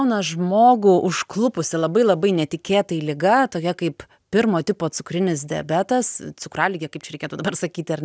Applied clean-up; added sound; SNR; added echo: none; none; none; none.